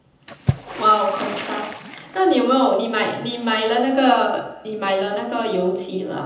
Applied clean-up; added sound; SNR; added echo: none; Water / Splash, splatter; 13 dB; reverberation time 0.9 s.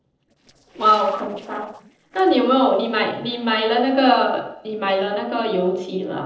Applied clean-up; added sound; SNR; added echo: neural separator model SepFormer DNS4.